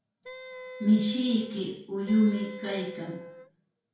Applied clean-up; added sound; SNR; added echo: none; Wind instrument, woodwind instrument; 14 dB; reverberation time 0.5 s.